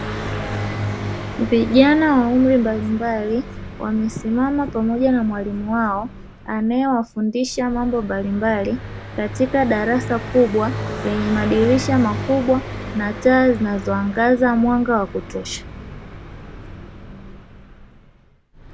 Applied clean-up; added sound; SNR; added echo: none; Car passing by; 10 dB; none.